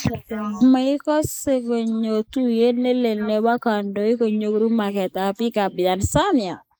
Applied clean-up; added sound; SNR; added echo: neural mask model Resemble Enhance denoiser.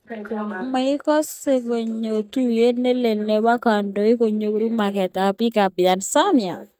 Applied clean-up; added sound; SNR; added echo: neural mask model DeepFilterNet 3.